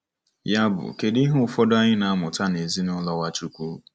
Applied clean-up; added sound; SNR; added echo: none; none; none; none.